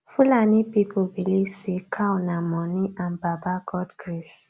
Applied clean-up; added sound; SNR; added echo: none; none; none; none.